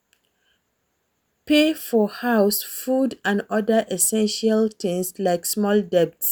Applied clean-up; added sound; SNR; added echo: none; none; none; none.